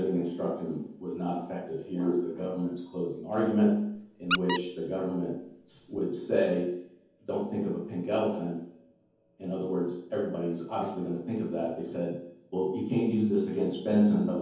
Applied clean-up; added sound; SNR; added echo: none; Squeak; 6 dB; reverberation time 0.7 s.